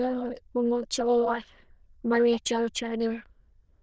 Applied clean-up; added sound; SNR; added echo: neural diffusion model UNIVERSE++.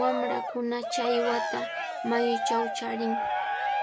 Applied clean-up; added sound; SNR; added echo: none; Cheering; 0 dB; none.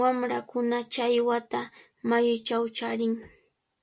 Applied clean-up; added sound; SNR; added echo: none; none; none; none.